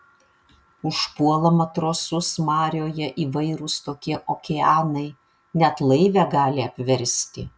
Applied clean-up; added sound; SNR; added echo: none; none; none; none.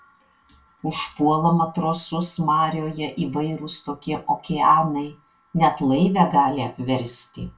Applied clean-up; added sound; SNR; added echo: none; none; none; reverberation time 0.2 s.